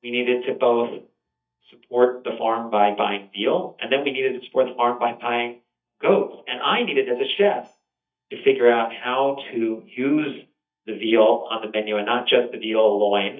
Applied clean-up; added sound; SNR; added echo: neural mask model DeepFilterNet 3.